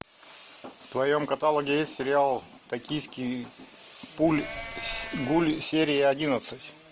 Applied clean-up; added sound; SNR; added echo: none; Livestock, farm animals, working animals; 11 dB; none.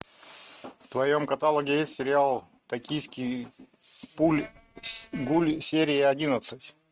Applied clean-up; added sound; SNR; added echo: neural mask model RNNoise.